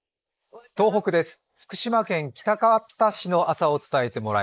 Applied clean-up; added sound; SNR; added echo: neural mask model Resemble Enhance denoiser.